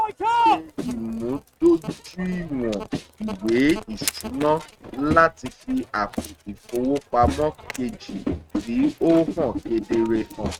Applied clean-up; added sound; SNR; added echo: neural mask model RNNoise.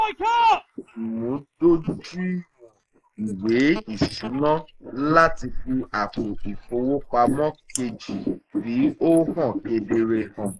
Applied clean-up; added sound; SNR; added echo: neural mask model Resemble Enhance denoiser.